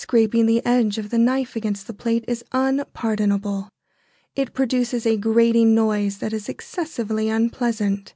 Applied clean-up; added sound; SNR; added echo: none; none; none; none.